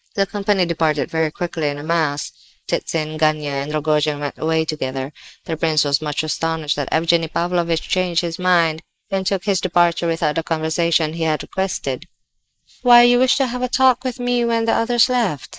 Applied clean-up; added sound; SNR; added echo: neural mask model Resemble Enhance denoiser.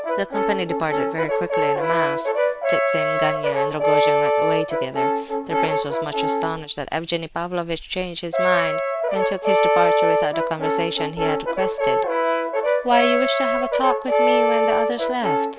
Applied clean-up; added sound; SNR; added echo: none; Brass instrument; -5 dB; none.